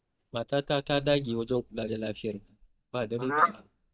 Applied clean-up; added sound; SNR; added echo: neural mask model DeepFilterNet 3.